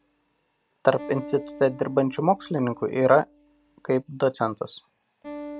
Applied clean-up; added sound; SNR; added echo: none; Acoustic guitar; 17 dB; none.